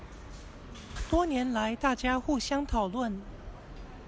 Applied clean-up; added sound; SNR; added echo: none; none; none; none.